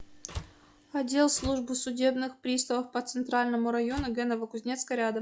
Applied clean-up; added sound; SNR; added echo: classical method log-MMSE.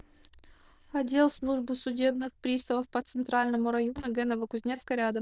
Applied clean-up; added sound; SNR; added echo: neural diffusion model UNIVERSE++.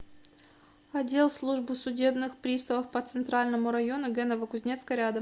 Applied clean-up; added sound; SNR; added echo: none; none; none; none.